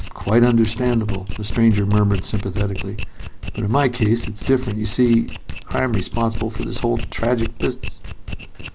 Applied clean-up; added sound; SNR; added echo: none; Domestic sounds, home sounds; 5 dB; none.